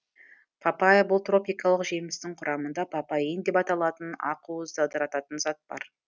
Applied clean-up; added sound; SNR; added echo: none; none; none; none.